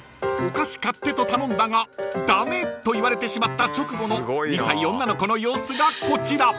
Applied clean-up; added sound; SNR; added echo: none; Doorbell; 16 dB; none.